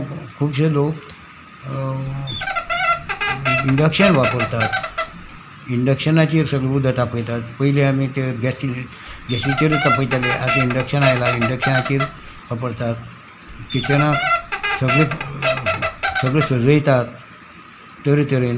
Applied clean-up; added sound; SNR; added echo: none; Squeak; 3 dB; none.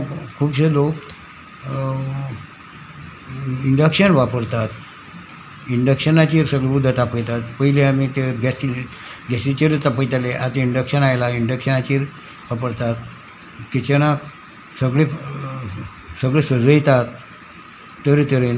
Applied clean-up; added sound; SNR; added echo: none; none; none; none.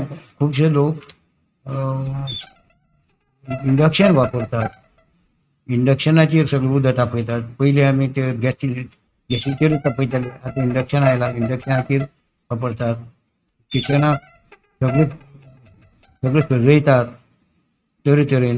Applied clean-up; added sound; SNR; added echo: neural mask model RNNoise.